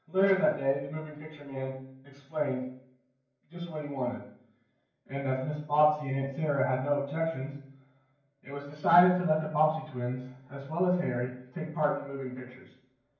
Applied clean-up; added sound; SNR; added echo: none; none; none; reverberation time 0.9 s.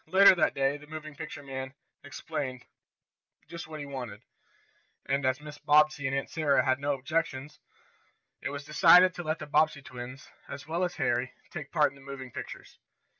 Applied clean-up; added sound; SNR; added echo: none; none; none; none.